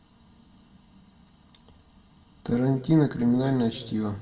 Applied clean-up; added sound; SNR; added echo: none; none; none; reverberation time 1.2 s.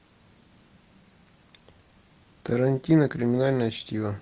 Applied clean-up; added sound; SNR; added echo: none; none; none; none.